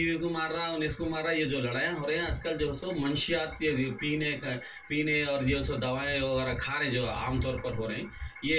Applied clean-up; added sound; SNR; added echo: none; none; none; reverberation time 0.2 s.